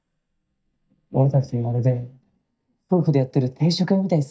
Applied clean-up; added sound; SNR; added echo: neural mask model DeepFilterNet 3.